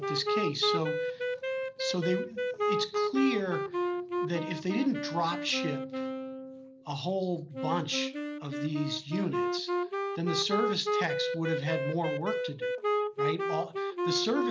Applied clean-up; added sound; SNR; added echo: none; Wind instrument, woodwind instrument; -1 dB; none.